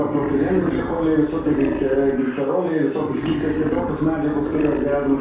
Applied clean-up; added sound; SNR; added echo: none; Wild animals; 7 dB; reverberation time 0.6 s.